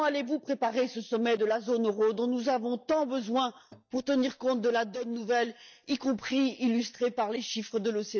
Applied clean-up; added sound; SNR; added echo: neural mask model DeepFilterNet 3.